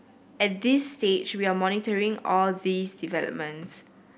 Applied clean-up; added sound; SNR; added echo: none; none; none; none.